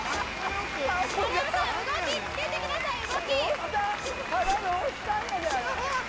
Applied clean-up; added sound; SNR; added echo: none; Applause; 10 dB; none.